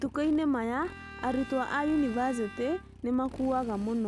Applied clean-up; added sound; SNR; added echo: none; Bowed string instrument + Motorcycle; 15 dB; none.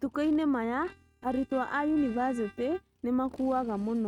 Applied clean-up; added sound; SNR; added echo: neural mask model RNNoise.